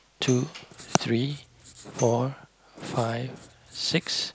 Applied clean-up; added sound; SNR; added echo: none; Tambourine + Writing; 17 dB; none.